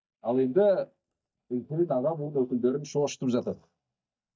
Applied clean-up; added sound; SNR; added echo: neural mask model DeepFilterNet 3.